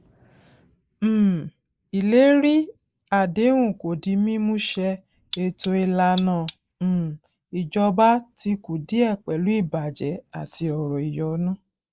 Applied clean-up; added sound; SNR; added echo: neural mask model Resemble Enhance denoiser.